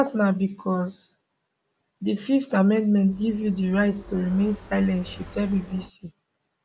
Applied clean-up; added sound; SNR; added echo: none; Motorcycle; 18 dB; none.